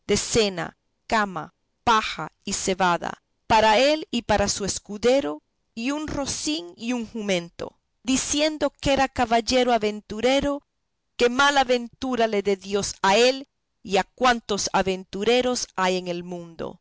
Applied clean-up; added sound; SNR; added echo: none; none; none; none.